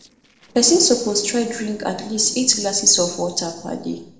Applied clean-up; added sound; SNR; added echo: neural separator model SepFormer DNS4.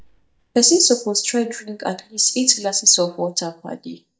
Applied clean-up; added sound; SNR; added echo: neural mask model DeepFilterNet 3.